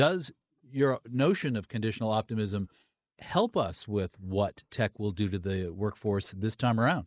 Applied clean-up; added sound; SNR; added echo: neural mask model Resemble Enhance denoiser.